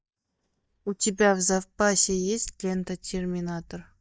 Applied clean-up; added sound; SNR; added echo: neural mask model DeepFilterNet 3.